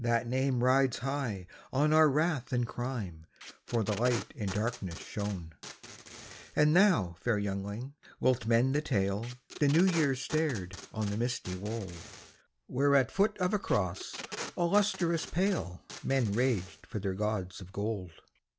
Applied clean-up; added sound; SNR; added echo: none; Packing tape, duct tape; 15 dB; none.